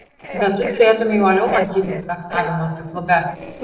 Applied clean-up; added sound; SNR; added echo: neural separator model SepFormer DNS4.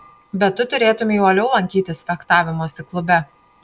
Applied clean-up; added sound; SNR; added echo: none; none; none; none.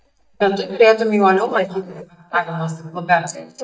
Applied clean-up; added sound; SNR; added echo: neural mask model DeepFilterNet 3.